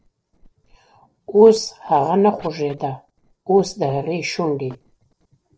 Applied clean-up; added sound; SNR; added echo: neural separator model SepFormer DNS4.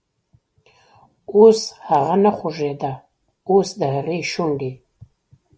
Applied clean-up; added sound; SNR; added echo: none; none; none; none.